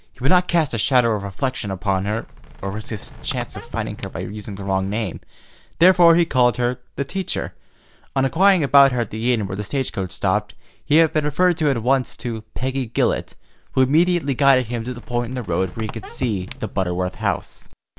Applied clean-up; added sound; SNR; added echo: none; Squeak; 15 dB; none.